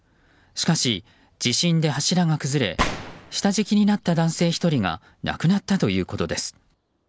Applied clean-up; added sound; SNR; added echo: none; Gunshot, gunfire; 9 dB; none.